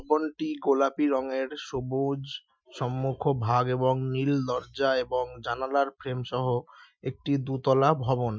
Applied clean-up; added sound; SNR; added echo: classical method Wiener filter.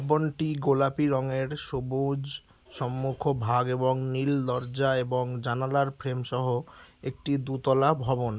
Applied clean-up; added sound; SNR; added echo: none; none; none; none.